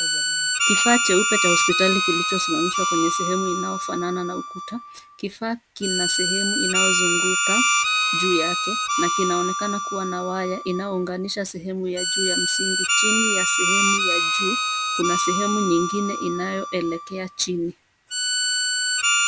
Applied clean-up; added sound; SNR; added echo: none; Harmonica; -4 dB; none.